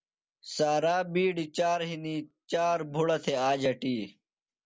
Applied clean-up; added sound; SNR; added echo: none; none; none; none.